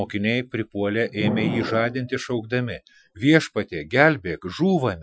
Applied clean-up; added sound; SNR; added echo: classical method Wiener filter.